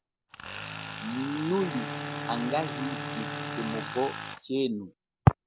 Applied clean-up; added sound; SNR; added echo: none; Tools + Wind instrument, woodwind instrument; 6 dB; none.